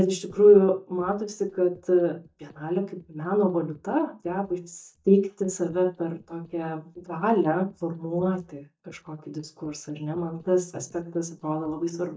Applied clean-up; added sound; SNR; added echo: neural mask model DeepFilterNet 3.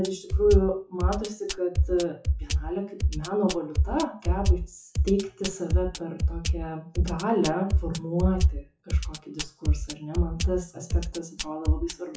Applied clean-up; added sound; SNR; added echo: classical method WPE with log-MMSE.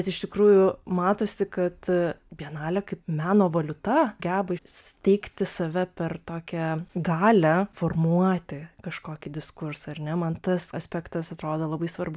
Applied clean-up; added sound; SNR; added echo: none; none; none; none.